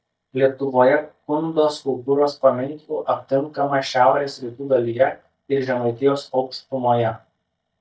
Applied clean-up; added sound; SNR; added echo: neural mask model DeepFilterNet 3.